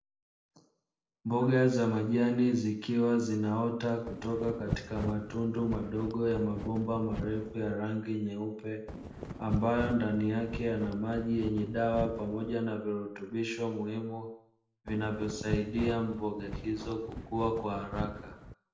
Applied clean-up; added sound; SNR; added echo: none; Wind; 8 dB; reverberation time 0.6 s.